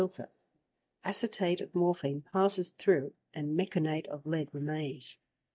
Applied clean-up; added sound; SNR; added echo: neural mask model DeepFilterNet 3.